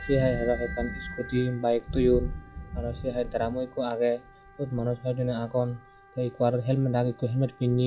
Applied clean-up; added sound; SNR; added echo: classical method log-MMSE.